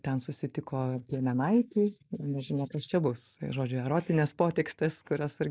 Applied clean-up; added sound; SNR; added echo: neural mask model Resemble Enhance denoiser.